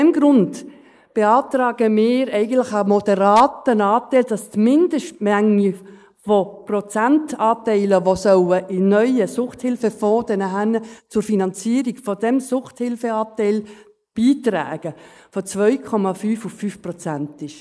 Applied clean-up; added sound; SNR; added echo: neural mask model Resemble Enhance denoiser.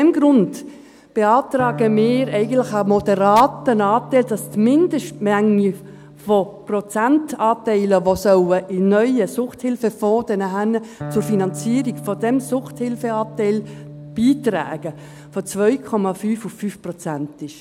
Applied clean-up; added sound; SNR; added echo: none; Electric guitar; 17 dB; none.